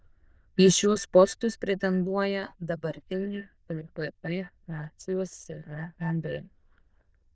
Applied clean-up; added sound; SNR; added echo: neural diffusion model UNIVERSE++.